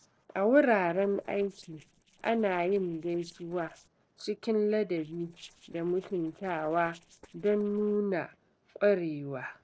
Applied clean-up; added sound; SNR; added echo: neural separator model SepFormer DNS4.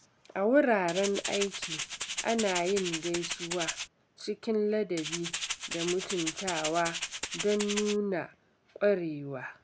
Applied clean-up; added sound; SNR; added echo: none; Rattle (instrument); 5 dB; none.